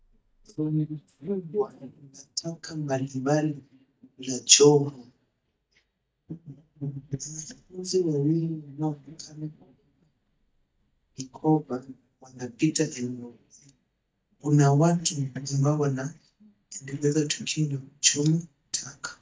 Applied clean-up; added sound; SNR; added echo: neural mask model DeepFilterNet 3.